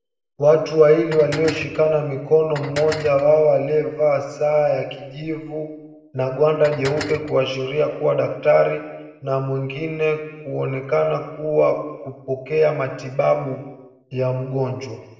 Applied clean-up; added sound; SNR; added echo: none; Dishes, pots, and pans; 14 dB; reverberation time 1.0 s.